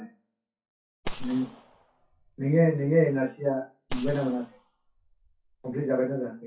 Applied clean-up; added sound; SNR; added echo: classical method WPE with log-MMSE.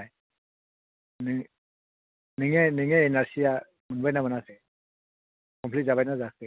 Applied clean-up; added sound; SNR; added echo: none; none; none; none.